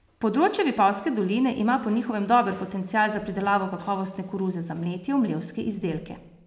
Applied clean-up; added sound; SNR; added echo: none; none; none; none.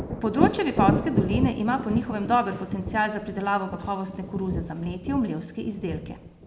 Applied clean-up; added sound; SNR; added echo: none; Thunder; 3 dB; none.